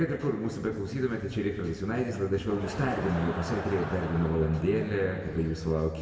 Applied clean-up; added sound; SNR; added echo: none; Crowd; 11 dB; reverberation time 2.1 s.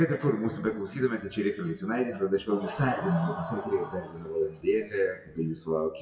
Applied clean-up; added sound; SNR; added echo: classical method WPE with log-MMSE.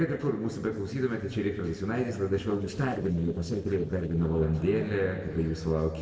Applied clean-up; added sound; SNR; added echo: neural separator model SepFormer DNS4.